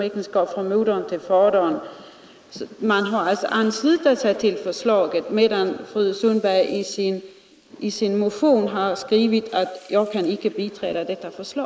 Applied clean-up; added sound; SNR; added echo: neural mask model Resemble Enhance denoiser.